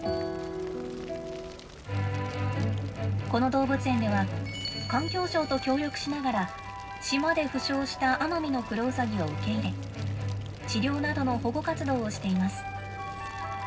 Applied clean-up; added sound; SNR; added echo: none; Fire; 16 dB; reverberation time 0.4 s.